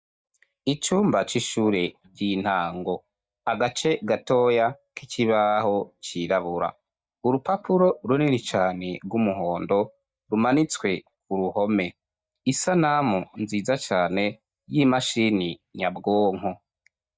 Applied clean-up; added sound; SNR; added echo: neural mask model DeepFilterNet 3.